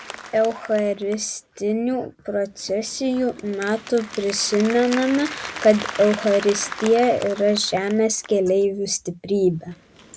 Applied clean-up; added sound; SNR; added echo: none; Applause; 15 dB; none.